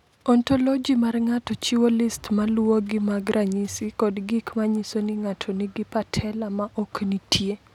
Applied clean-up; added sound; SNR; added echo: none; none; none; none.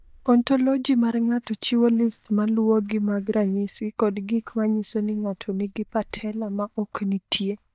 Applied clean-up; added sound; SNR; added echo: neural mask model DeepFilterNet 3.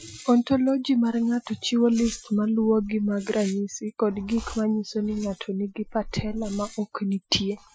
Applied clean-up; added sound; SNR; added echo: classical method Wiener filter.